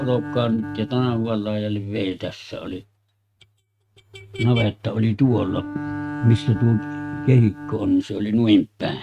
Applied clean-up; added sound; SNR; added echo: neural mask model RNNoise.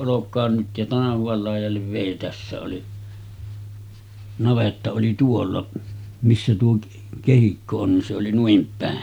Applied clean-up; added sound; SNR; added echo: none; none; none; none.